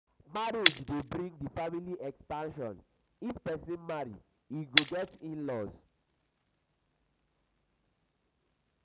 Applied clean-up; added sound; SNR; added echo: none; Shatter; -3 dB; none.